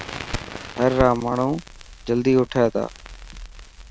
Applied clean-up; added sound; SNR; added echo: none; Crackle; 12 dB; none.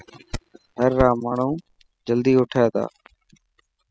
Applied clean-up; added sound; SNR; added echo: classical method spectral subtraction.